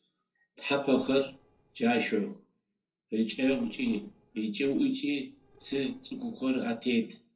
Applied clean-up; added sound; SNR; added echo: neural separator model SepFormer DNS4.